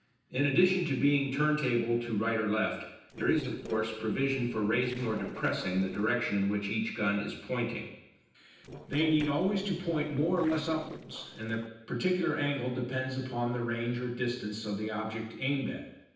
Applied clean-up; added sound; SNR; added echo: neural separator model SepFormer DNS4.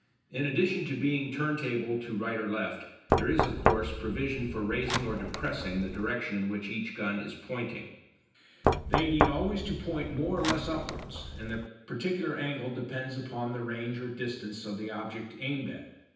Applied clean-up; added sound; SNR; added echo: none; Knock; -1 dB; reverberation time 0.9 s.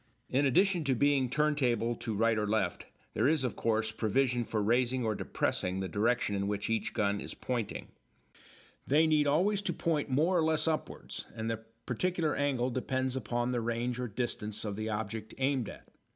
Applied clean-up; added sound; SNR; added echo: none; none; none; none.